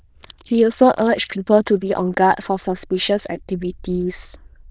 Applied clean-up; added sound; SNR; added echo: neural diffusion model UNIVERSE++.